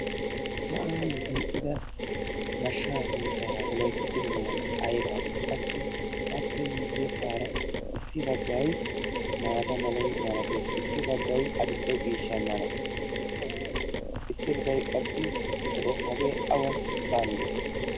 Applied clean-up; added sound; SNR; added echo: none; Mechanisms; -2 dB; none.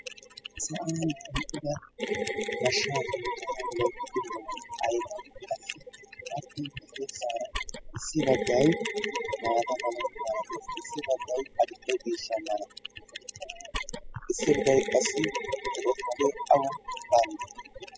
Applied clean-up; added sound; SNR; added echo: classical method spectral subtraction.